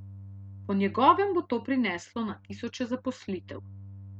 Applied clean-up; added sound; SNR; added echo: neural mask model RNNoise.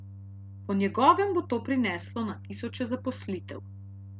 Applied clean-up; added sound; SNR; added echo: none; Organ; 14 dB; none.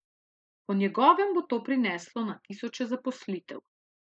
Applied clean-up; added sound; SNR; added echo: neural mask model Resemble Enhance denoiser.